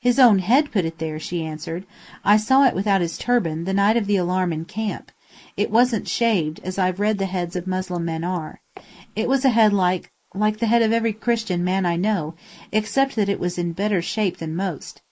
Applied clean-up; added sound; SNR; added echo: neural mask model Resemble Enhance denoiser.